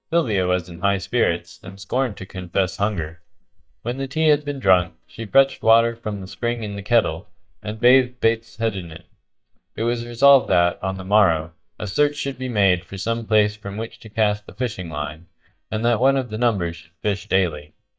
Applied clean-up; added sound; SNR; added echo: neural mask model DeepFilterNet 3.